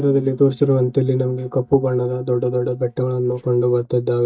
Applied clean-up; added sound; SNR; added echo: neural mask model DeepFilterNet 3.